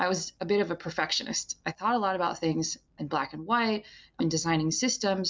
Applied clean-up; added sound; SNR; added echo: none; none; none; none.